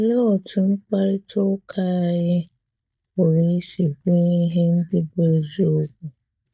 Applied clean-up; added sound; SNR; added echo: neural mask model DeepFilterNet 3.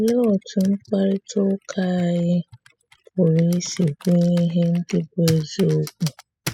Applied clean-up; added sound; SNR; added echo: classical method spectral subtraction.